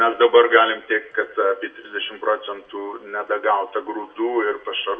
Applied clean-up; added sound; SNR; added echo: none; none; none; reverberation time 0.5 s.